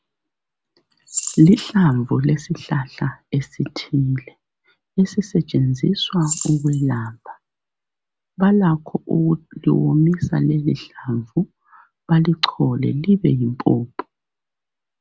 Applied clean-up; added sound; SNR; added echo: none; Rattle / Keys jangling; 13 dB; none.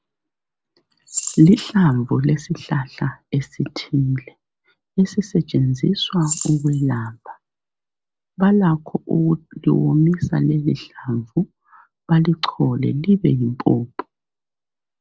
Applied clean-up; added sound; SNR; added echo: neural separator model SepFormer DNS4.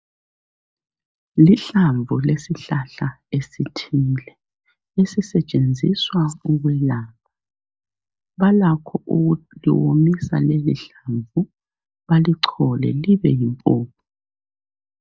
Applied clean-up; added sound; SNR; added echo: neural mask model DeepFilterNet 3.